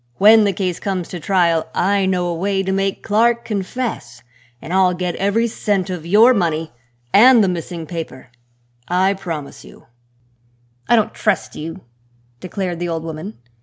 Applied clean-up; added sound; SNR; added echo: none; Wind instrument, woodwind instrument; 20 dB; none.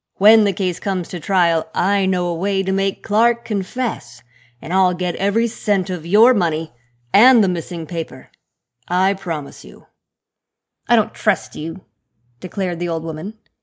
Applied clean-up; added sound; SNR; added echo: neural mask model Resemble Enhance denoiser.